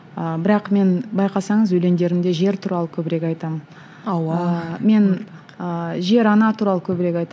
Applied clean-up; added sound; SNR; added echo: none; none; none; none.